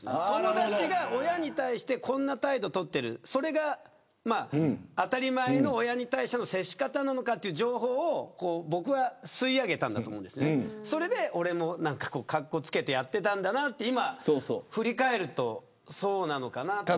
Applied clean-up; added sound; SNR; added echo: none; none; none; none.